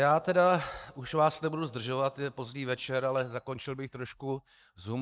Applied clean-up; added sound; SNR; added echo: neural mask model DeepFilterNet 3.